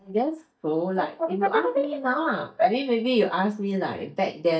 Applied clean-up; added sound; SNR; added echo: neural mask model DeepFilterNet 3.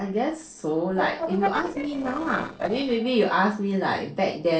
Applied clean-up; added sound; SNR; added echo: neural separator model SepFormer DNS4.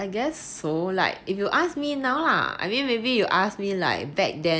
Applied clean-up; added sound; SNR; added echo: none; none; none; none.